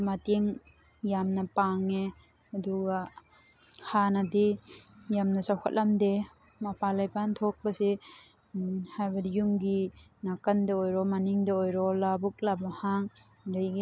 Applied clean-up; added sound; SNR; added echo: none; none; none; none.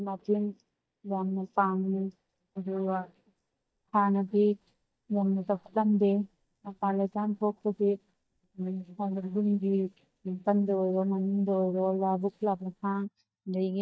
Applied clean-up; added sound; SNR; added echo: neural mask model DeepFilterNet 3.